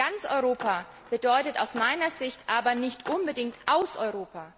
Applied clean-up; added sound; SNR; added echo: none; Skateboard; 18 dB; none.